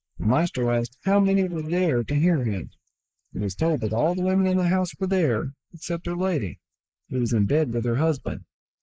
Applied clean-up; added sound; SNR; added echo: neural mask model Resemble Enhance denoiser.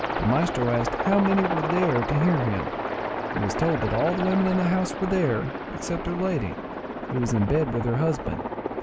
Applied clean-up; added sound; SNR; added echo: none; Aircraft; 4 dB; none.